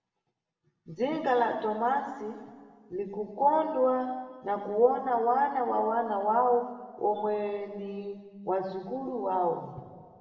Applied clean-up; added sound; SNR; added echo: none; none; none; reverberation time 1.8 s.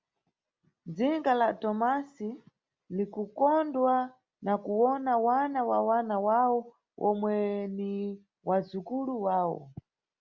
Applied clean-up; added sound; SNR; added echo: none; none; none; none.